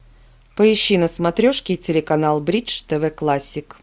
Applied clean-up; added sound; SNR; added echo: none; none; none; none.